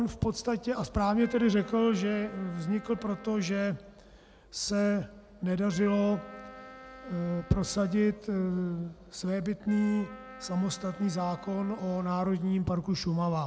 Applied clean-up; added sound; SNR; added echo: none; Wind instrument, woodwind instrument; 19 dB; none.